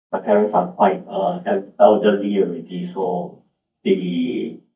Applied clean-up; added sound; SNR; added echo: neural mask model DeepFilterNet 3.